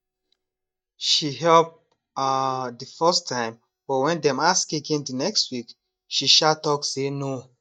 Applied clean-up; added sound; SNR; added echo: neural mask model DeepFilterNet 3.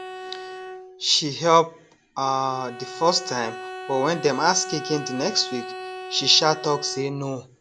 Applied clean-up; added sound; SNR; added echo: none; Bowed string instrument; 12 dB; none.